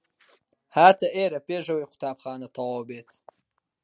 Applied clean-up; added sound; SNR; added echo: none; none; none; none.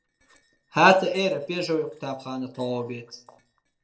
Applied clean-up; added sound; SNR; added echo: neural separator model SepFormer DNS4.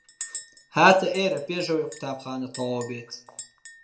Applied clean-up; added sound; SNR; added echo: none; Chink, clink; 16 dB; reverberation time 0.4 s.